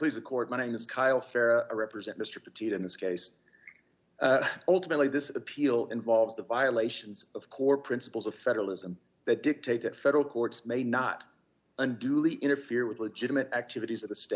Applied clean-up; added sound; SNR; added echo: none; none; none; none.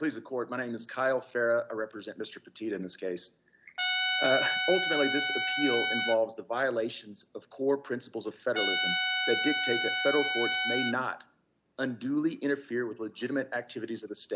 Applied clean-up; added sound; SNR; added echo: none; Trumpet; -2 dB; none.